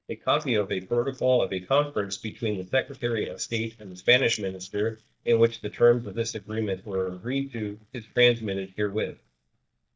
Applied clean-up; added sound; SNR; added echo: neural mask model DeepFilterNet 3.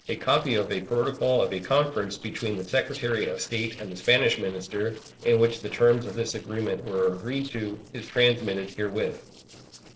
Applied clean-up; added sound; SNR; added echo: neural separator model SepFormer DNS4.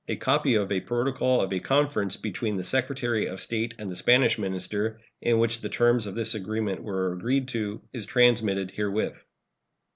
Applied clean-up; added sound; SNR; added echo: none; none; none; none.